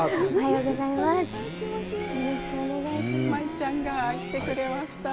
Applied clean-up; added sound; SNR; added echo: none; Bird; 17 dB; none.